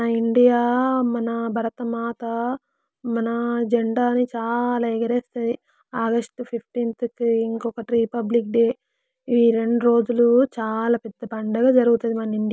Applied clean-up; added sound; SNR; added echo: none; none; none; none.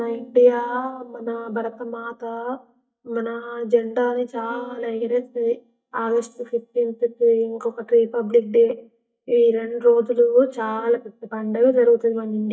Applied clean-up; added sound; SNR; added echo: neural mask model DeepFilterNet 3.